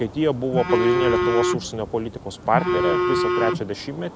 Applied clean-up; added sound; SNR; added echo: none; Telephone; -1 dB; none.